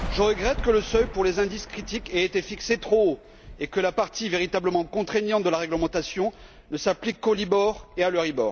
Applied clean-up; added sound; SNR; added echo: none; Thunder; 14 dB; none.